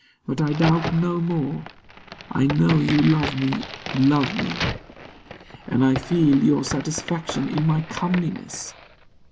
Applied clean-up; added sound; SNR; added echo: none; Crack; 10 dB; none.